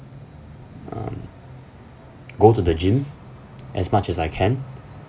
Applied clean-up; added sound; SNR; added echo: none; none; none; none.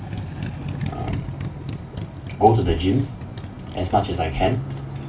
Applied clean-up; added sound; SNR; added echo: none; Motorcycle; 7 dB; reverberation time 0.3 s.